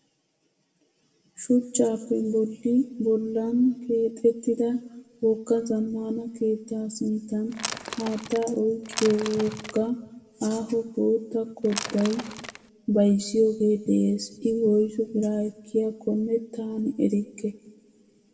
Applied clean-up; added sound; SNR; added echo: none; Crackle / Crushing / Wood; 10 dB; reverberation time 1.4 s.